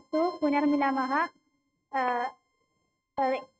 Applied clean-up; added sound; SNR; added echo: neural mask model RNNoise.